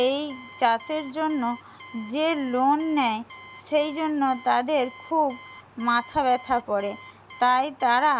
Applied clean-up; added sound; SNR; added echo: none; Alarm; 20 dB; none.